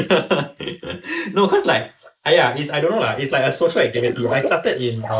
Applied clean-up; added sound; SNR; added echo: neural mask model Resemble Enhance denoiser.